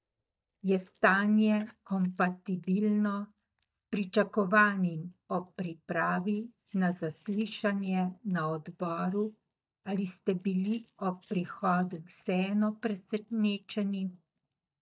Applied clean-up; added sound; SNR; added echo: neural mask model DeepFilterNet 3.